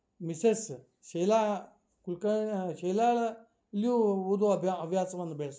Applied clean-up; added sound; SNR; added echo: none; none; none; none.